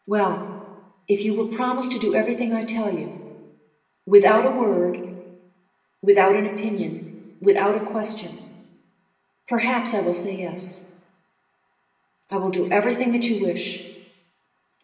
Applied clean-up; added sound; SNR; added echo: none; none; none; reverberation time 1.2 s.